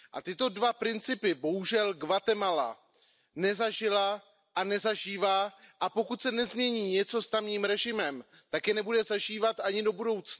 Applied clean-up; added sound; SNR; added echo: none; none; none; none.